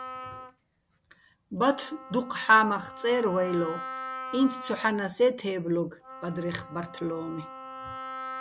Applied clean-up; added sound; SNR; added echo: none; Wind instrument, woodwind instrument; 12 dB; none.